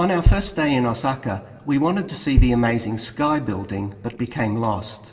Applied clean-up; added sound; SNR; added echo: none; Bass drum; 2 dB; reverberation time 2.4 s.